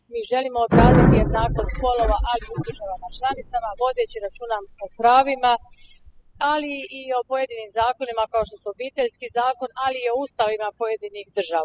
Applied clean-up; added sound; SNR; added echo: classical method spectral subtraction.